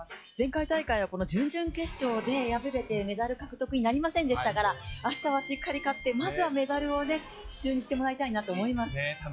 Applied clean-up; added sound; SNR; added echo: classical method log-MMSE.